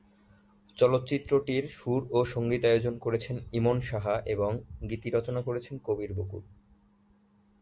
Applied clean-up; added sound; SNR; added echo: none; none; none; none.